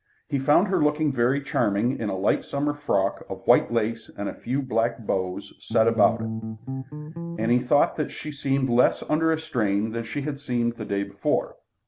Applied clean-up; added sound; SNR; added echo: none; Bass guitar; 6 dB; none.